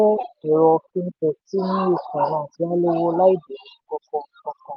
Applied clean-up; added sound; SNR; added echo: none; none; none; none.